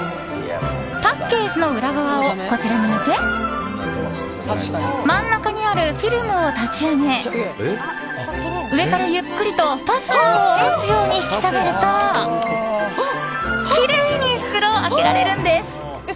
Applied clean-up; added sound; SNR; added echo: none; none; none; none.